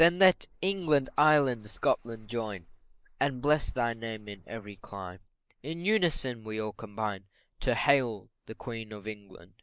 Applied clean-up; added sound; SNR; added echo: neural mask model Resemble Enhance denoiser.